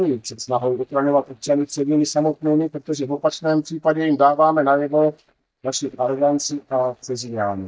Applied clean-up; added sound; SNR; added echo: neural mask model DeepFilterNet 3.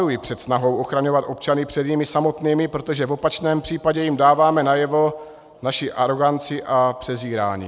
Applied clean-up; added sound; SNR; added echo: none; none; none; none.